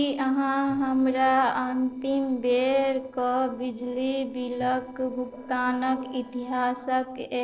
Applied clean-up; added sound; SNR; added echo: neural separator model SepFormer DNS4.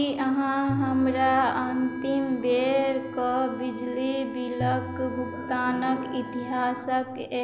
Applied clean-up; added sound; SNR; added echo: none; Tabla + Wind instrument, woodwind instrument; 11 dB; none.